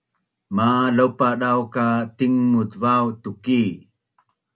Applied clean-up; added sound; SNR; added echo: none; none; none; none.